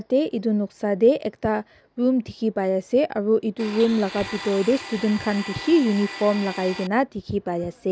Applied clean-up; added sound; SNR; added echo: none; Domestic sounds, home sounds; 12 dB; none.